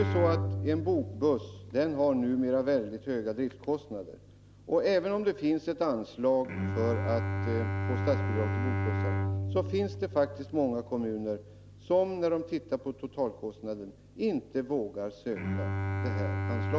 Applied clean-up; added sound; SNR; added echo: none; Bowed string instrument; 4 dB; none.